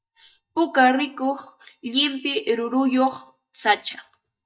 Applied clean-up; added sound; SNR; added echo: neural mask model DeepFilterNet 3.